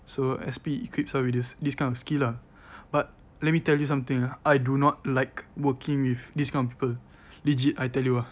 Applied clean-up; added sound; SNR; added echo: none; none; none; none.